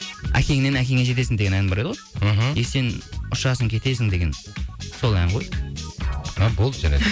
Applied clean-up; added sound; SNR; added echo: none; none; none; none.